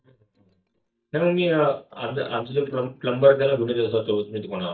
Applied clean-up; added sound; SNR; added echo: neural mask model DeepFilterNet 3.